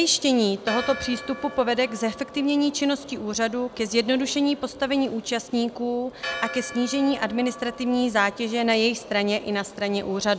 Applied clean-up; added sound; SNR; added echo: none; Church bell; 14 dB; none.